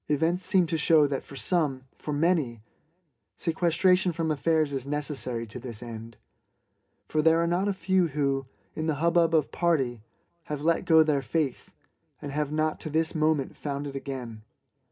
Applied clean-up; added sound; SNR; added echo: none; none; none; reverberation time 0.3 s.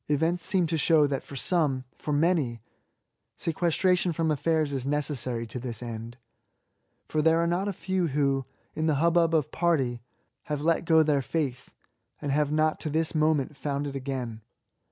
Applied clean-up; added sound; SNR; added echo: none; none; none; none.